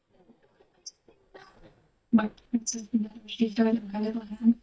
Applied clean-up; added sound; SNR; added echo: neural mask model DeepFilterNet 3.